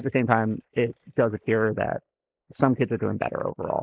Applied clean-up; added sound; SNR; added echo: neural mask model Resemble Enhance denoiser.